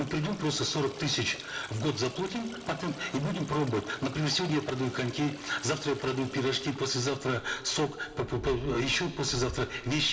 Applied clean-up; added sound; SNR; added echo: none; Stream; 15 dB; reverberation time 0.7 s.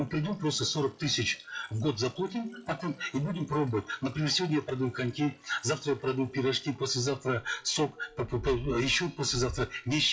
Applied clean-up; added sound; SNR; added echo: classical method WPE with log-MMSE.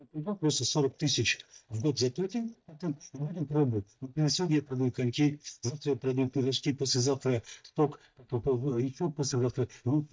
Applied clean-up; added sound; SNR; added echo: neural mask model DeepFilterNet 3.